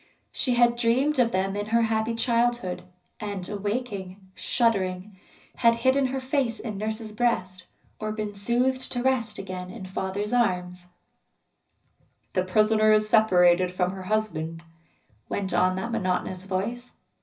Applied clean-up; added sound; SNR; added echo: none; none; none; reverberation time 0.4 s.